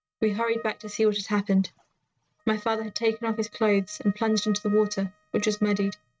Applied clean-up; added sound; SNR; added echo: neural mask model RNNoise.